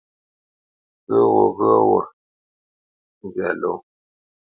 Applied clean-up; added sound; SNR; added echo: none; none; none; none.